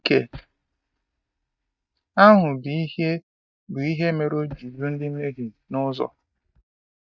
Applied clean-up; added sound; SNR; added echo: neural mask model DeepFilterNet 3.